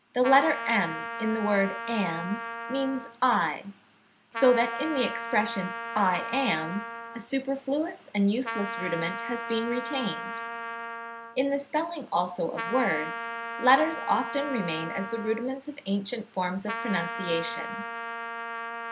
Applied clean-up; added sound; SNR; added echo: none; Trumpet; 8 dB; none.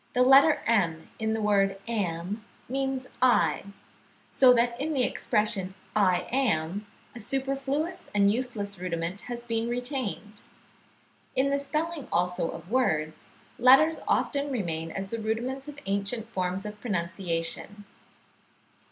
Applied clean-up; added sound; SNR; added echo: none; none; none; none.